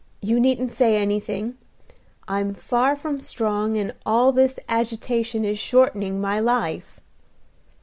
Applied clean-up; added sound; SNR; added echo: none; none; none; none.